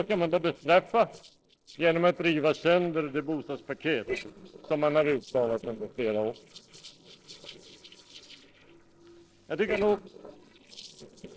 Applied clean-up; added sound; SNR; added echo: neural separator model SepFormer DNS4.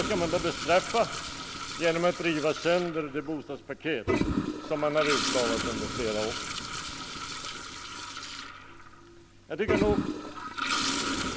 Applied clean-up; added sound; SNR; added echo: none; Toilet flush; 2 dB; none.